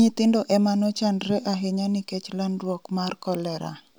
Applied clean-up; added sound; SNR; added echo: none; none; none; none.